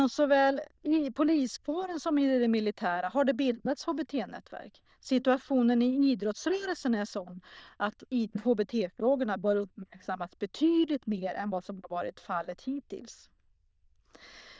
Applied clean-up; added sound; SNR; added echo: neural diffusion model UNIVERSE++.